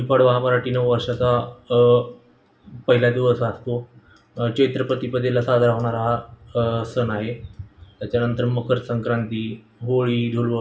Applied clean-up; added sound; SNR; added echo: none; none; none; reverberation time 0.4 s.